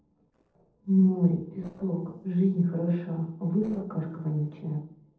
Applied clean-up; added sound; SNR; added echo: neural separator model SepFormer DNS4.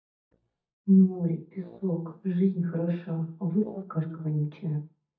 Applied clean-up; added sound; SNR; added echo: neural mask model DeepFilterNet 3.